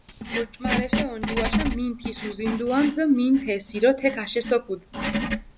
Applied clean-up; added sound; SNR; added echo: none; Writing; 4 dB; none.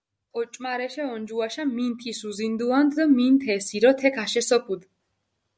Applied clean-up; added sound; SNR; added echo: none; none; none; none.